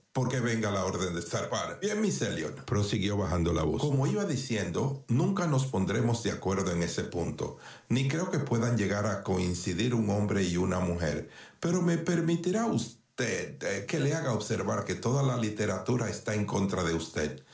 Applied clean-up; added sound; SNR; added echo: none; none; none; none.